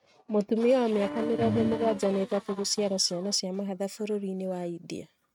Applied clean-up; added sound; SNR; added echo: neural mask model RNNoise.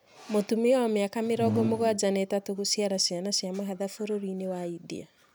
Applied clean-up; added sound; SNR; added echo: none; none; none; none.